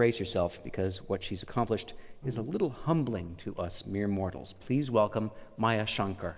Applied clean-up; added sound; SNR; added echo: none; Bowed string instrument; 19 dB; none.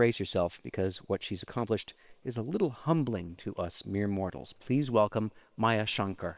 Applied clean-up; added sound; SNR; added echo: neural separator model SepFormer WHAM!.